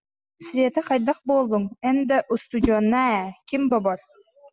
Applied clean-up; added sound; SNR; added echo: none; Whoosh, swoosh, swish; 10 dB; none.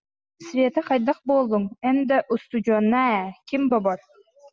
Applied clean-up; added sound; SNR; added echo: none; none; none; none.